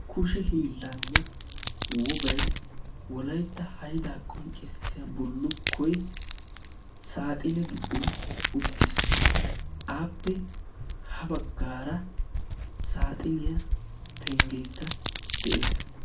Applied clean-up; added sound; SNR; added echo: none; Crack; -5 dB; reverberation time 0.3 s.